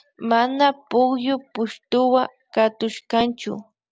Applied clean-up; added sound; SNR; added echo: none; none; none; none.